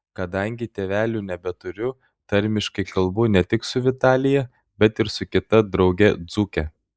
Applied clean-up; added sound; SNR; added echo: neural mask model Resemble Enhance denoiser.